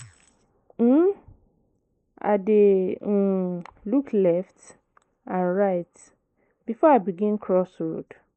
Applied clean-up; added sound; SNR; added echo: neural mask model Resemble Enhance denoiser.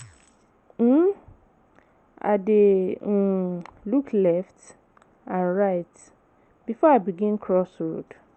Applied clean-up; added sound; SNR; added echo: none; none; none; none.